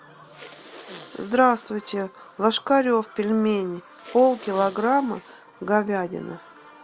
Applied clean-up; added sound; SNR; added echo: none; Respiratory sounds; 17 dB; none.